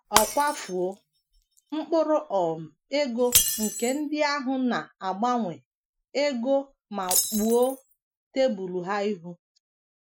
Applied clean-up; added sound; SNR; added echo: classical method Wiener filter.